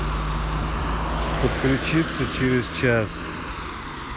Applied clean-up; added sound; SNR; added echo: none; none; none; none.